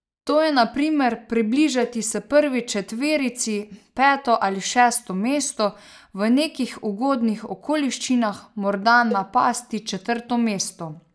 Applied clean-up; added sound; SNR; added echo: neural mask model DeepFilterNet 3.